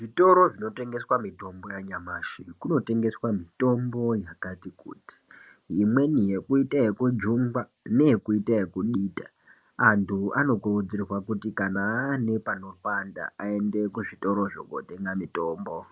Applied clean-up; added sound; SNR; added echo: none; none; none; none.